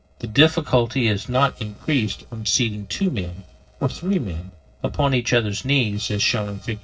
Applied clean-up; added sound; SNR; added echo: neural separator model SepFormer DNS4.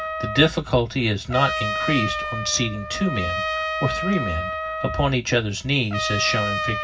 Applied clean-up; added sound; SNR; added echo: none; Trumpet; 4 dB; reverberation time 0.4 s.